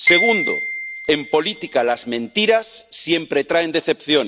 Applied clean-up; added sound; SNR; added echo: none; Glockenspiel; 5 dB; none.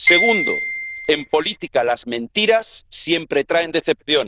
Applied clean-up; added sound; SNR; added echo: neural diffusion model UNIVERSE++.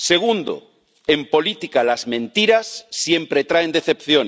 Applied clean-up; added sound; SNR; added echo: none; none; none; none.